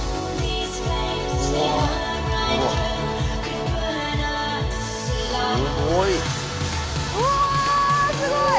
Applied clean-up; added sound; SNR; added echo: none; none; none; none.